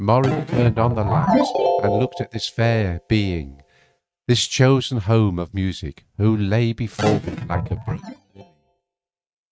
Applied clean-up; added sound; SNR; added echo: neural mask model RNNoise.